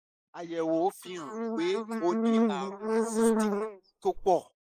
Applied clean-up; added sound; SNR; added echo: neural mask model Resemble Enhance denoiser.